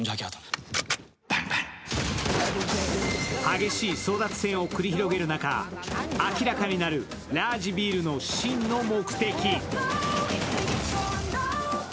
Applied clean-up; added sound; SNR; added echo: none; none; none; none.